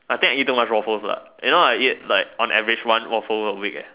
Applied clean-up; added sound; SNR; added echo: none; none; none; none.